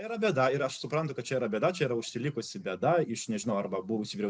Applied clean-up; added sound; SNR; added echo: none; none; none; none.